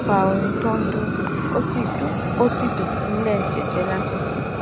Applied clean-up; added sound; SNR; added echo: none; Fire; -1 dB; none.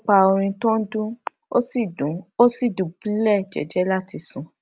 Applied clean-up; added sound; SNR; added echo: none; none; none; none.